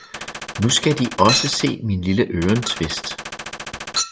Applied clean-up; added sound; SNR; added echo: none; Gunshot, gunfire + Chink, clink; 7 dB; none.